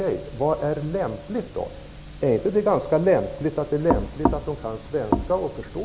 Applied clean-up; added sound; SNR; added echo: none; none; none; none.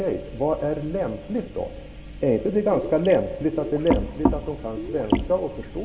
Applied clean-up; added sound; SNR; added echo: none; Gurgling; 12 dB; reverberation time 1.6 s.